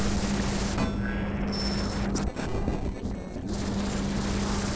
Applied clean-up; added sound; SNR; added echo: neural separator model SepFormer DNS4.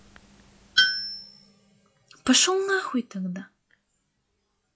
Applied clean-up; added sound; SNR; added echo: classical method log-MMSE.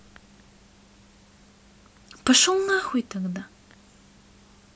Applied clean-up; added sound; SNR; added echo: none; none; none; none.